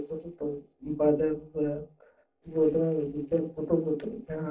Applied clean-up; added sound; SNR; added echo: neural separator model SepFormer DNS4.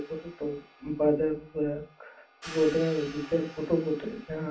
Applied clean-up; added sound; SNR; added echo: none; Hi-hat; 18 dB; reverberation time 0.2 s.